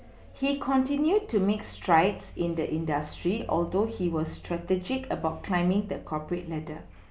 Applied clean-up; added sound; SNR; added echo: none; none; none; none.